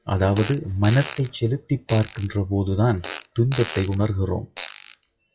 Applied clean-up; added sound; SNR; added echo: classical method WPE with log-MMSE.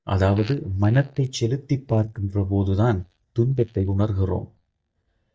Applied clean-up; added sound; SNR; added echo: neural mask model DeepFilterNet 3.